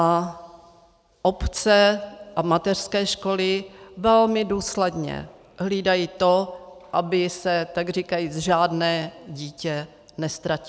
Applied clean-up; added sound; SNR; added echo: none; none; none; none.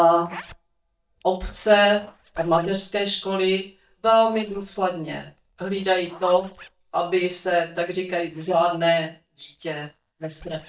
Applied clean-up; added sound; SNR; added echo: neural mask model DeepFilterNet 3.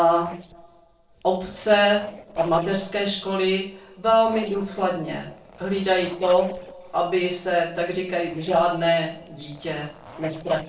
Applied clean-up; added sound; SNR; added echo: neural separator model SepFormer DNS4.